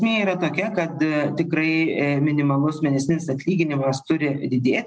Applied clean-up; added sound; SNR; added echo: none; none; none; none.